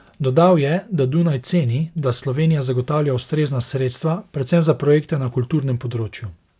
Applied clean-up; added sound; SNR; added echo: none; none; none; none.